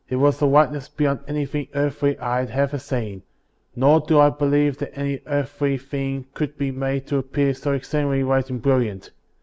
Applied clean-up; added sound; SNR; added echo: none; none; none; none.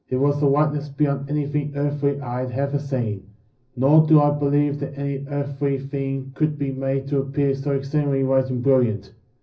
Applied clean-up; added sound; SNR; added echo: none; none; none; reverberation time 0.4 s.